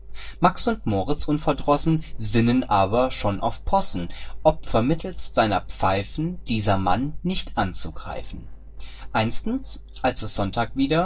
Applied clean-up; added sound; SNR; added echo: neural separator model SepFormer DNS4.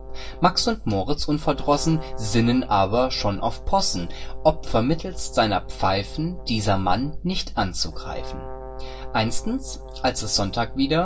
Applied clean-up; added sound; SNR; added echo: none; Brass instrument; 19 dB; reverberation time 0.2 s.